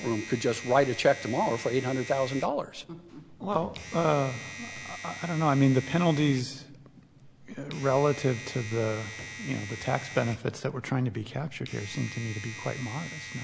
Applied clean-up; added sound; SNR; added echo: none; Domestic sounds, home sounds; 14 dB; none.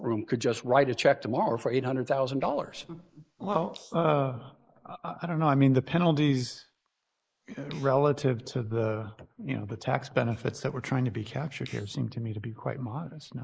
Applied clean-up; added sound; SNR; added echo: neural mask model Resemble Enhance denoiser.